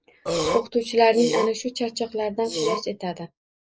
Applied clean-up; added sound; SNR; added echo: neural mask model Resemble Enhance denoiser.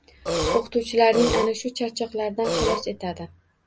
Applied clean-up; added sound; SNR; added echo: none; Burping, eructation; 1 dB; none.